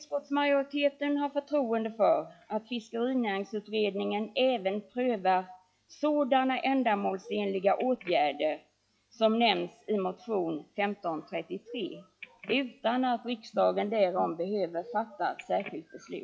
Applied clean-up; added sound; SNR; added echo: classical method log-MMSE.